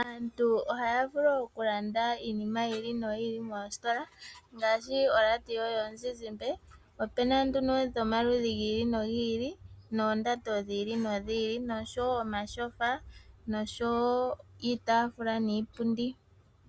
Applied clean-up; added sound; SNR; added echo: none; none; none; none.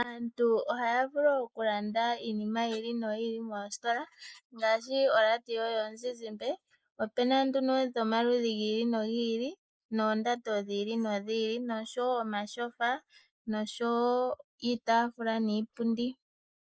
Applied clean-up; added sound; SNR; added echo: neural mask model Resemble Enhance denoiser.